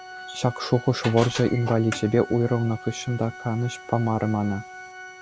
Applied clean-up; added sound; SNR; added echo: none; Organ; 17 dB; none.